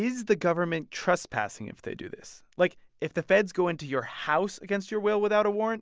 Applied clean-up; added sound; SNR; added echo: none; none; none; none.